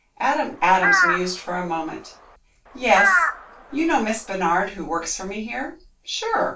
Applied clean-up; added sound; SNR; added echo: none; Crow; 0 dB; reverberation time 0.2 s.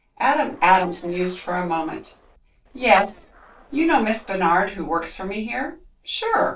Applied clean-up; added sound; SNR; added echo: neural separator model SepFormer DNS4.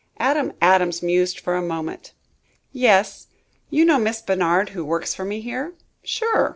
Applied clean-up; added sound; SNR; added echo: none; none; none; none.